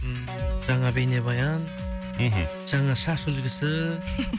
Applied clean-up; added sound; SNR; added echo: none; Electric guitar; 11 dB; none.